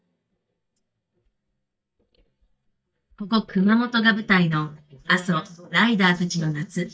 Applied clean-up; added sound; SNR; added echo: neural mask model DeepFilterNet 3.